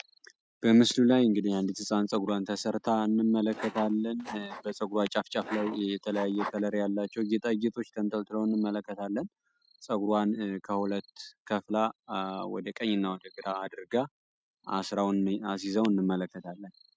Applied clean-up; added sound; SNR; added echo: neural mask model RNNoise.